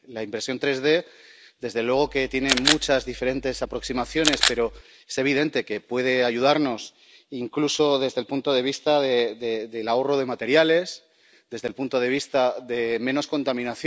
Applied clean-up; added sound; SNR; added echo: none; Camera; 3 dB; none.